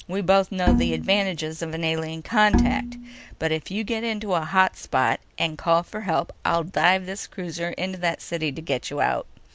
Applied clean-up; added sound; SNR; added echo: none; Bowed string instrument; 1 dB; none.